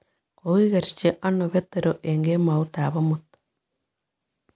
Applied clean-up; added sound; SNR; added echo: none; none; none; none.